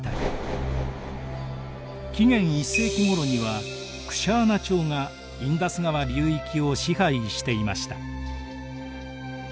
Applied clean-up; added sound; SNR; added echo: none; none; none; none.